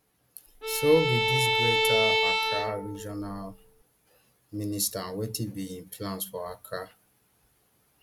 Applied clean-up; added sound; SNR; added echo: none; Bowed string instrument; -5 dB; none.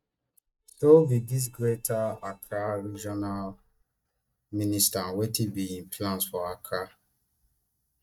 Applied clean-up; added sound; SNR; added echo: neural mask model DeepFilterNet 3.